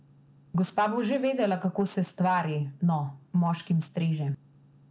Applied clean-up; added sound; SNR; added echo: none; none; none; none.